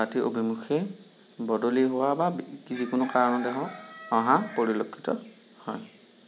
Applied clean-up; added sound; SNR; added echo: none; none; none; none.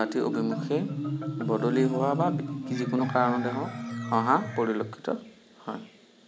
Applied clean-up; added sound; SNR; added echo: none; Marimba, xylophone; 5 dB; none.